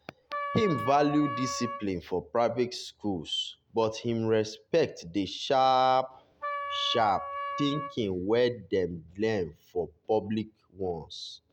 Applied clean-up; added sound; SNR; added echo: none; Wind instrument, woodwind instrument; 7 dB; none.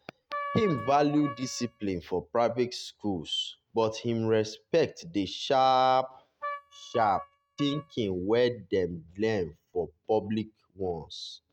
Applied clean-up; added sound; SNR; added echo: neural mask model RNNoise.